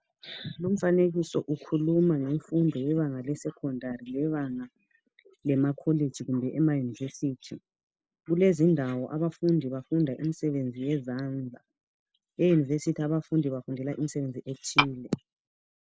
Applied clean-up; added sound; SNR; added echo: neural mask model Resemble Enhance denoiser.